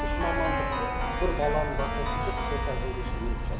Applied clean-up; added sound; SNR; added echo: none; Keyboard (musical); -5 dB; none.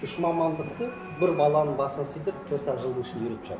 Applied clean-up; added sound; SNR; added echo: none; none; none; none.